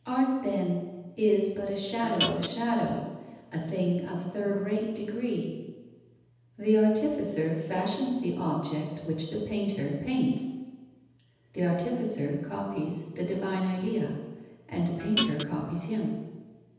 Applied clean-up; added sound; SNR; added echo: none; Guitar; 1 dB; reverberation time 1.1 s.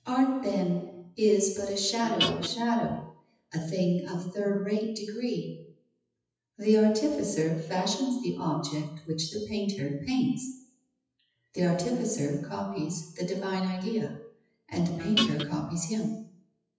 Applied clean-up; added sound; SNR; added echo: classical method WPE with log-MMSE.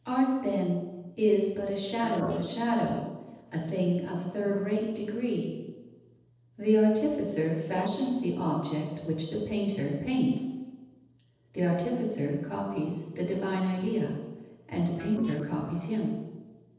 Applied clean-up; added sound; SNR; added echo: neural separator model SepFormer DNS4.